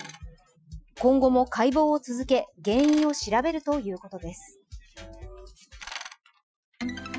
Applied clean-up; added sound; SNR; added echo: classical method Wiener filter.